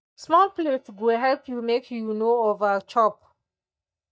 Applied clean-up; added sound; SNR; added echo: neural mask model DeepFilterNet 3.